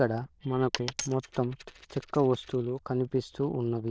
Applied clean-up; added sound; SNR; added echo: neural diffusion model UNIVERSE++.